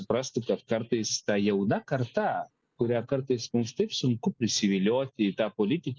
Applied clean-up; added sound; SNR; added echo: none; none; none; none.